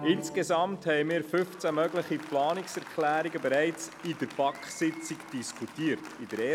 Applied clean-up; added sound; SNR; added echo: none; Applause; 16 dB; none.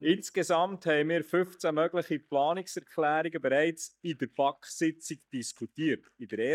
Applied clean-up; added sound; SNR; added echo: neural mask model DeepFilterNet 3.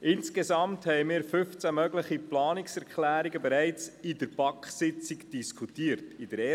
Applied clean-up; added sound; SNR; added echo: none; none; none; none.